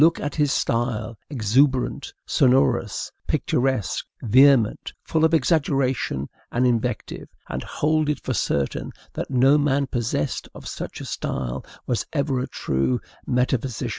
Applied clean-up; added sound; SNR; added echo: none; none; none; none.